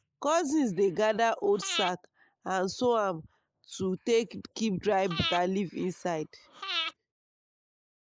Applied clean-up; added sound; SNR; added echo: neural mask model Resemble Enhance denoiser.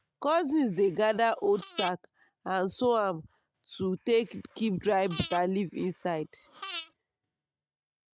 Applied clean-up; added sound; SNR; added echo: neural mask model RNNoise.